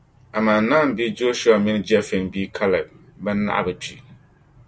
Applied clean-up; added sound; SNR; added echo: none; none; none; none.